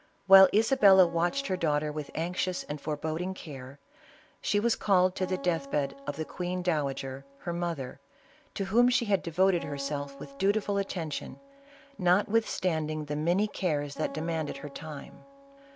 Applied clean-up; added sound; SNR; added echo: none; Acoustic guitar; 19 dB; none.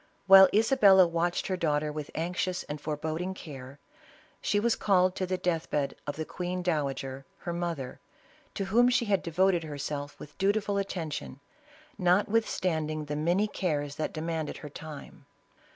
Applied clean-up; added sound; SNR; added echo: none; none; none; none.